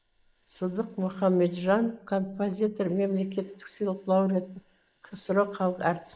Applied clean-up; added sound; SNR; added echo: neural mask model Resemble Enhance denoiser.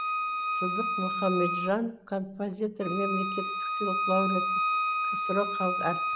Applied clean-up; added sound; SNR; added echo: none; Bowed string instrument; -2 dB; none.